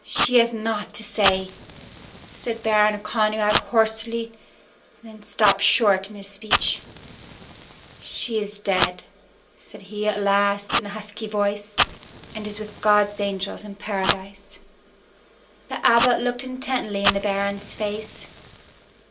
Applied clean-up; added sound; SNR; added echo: none; Fire; 6 dB; reverberation time 0.2 s.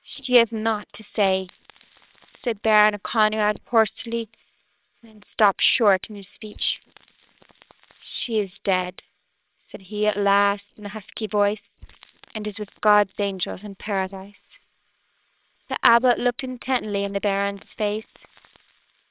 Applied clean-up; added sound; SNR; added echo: neural separator model SepFormer WHAMR!.